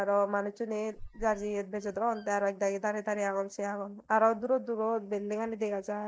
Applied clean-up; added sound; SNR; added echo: none; Squeak; 18 dB; none.